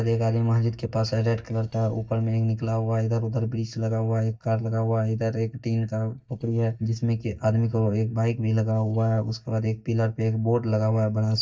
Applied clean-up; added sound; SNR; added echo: neural mask model DeepFilterNet 3.